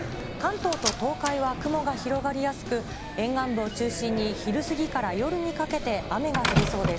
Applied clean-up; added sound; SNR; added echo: none; Slam; 5 dB; none.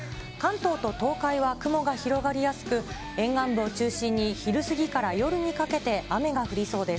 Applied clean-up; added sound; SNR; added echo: none; none; none; none.